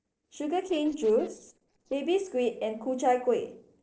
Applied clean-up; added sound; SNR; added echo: neural separator model SepFormer DNS4.